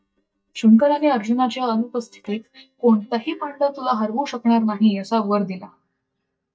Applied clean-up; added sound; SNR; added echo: neural mask model DeepFilterNet 3.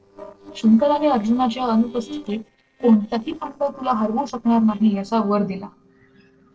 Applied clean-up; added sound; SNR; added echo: neural separator model SepFormer DNS4.